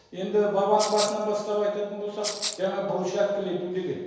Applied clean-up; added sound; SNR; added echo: none; Rattle (instrument); 7 dB; reverberation time 1.2 s.